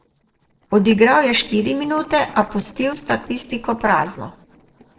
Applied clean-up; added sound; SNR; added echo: neural separator model SepFormer DNS4.